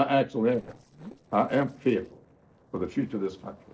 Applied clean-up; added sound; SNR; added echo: neural separator model SepFormer DNS4.